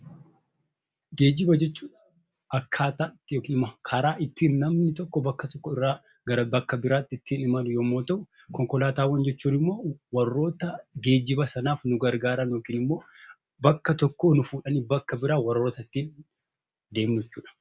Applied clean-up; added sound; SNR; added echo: none; none; none; none.